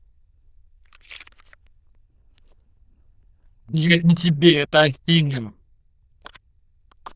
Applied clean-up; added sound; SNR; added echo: neural diffusion model UNIVERSE++.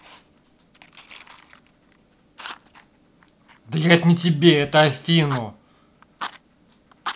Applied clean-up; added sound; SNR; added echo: none; Fire; 17 dB; none.